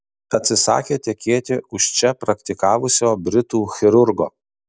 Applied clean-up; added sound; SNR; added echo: none; none; none; none.